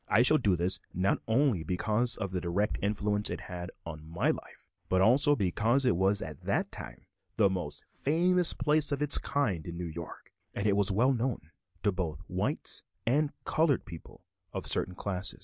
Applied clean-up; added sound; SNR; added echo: none; none; none; none.